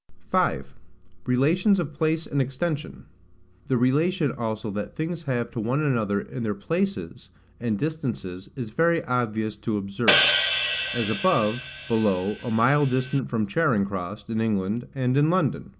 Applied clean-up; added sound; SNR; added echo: none; Hi-hat; -1 dB; none.